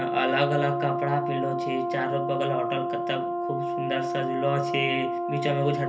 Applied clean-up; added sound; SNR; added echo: none; Brass instrument; 0 dB; reverberation time 0.3 s.